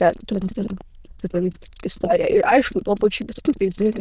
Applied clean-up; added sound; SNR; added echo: neural diffusion model UNIVERSE++.